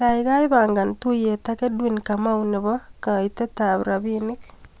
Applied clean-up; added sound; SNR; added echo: none; none; none; none.